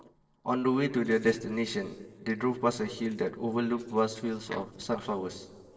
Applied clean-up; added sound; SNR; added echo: neural separator model SepFormer DNS4.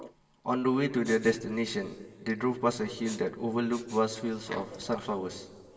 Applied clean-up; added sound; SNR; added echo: none; Respiratory sounds; 19 dB; reverberation time 1.8 s.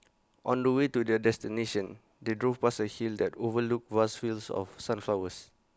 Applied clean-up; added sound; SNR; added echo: none; none; none; none.